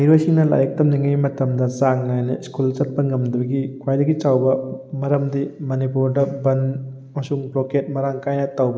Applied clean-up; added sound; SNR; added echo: none; none; none; none.